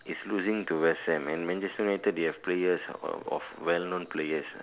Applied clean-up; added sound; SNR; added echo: none; none; none; none.